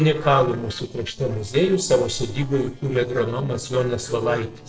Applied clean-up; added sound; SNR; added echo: neural separator model SepFormer DNS4.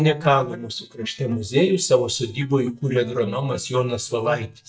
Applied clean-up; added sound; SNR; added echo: neural mask model DeepFilterNet 3.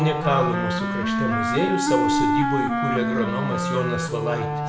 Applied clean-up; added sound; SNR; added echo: none; Wind instrument, woodwind instrument; -2 dB; reverberation time 0.6 s.